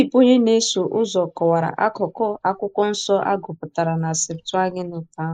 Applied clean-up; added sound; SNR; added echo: neural mask model Resemble Enhance denoiser.